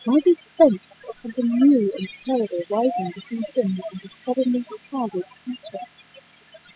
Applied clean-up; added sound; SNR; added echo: classical method spectral subtraction.